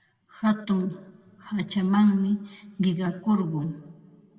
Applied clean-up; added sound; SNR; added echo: none; none; none; reverberation time 1.6 s.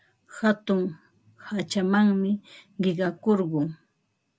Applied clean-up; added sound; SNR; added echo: none; none; none; none.